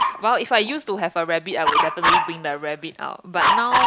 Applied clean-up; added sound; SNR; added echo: none; Dog; -2 dB; none.